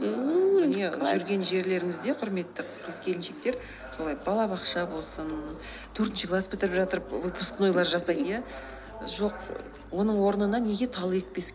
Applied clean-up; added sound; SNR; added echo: none; none; none; none.